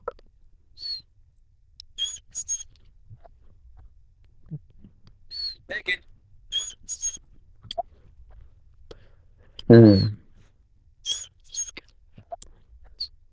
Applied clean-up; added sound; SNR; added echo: neural diffusion model UNIVERSE++.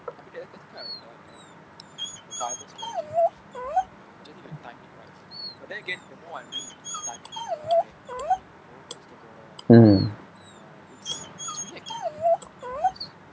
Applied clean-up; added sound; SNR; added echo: none; Dog; 5 dB; none.